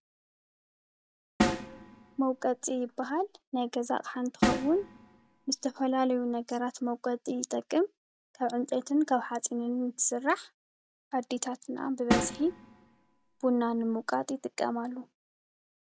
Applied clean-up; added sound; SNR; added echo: none; Snare drum; 3 dB; none.